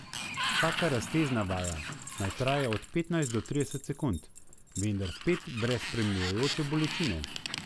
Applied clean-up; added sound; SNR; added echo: none; Sliding door + Keys jangling; 5 dB; none.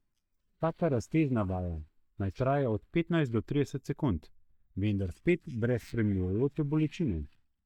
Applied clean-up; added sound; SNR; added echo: neural mask model DeepFilterNet 3.